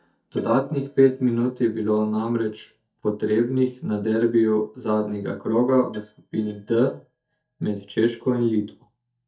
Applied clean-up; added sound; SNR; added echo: neural mask model DeepFilterNet 3.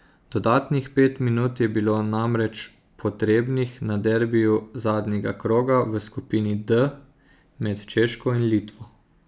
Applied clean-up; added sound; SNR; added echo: none; none; none; none.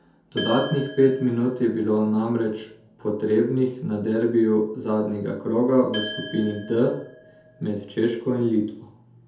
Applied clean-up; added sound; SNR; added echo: none; Glass; 16 dB; reverberation time 0.5 s.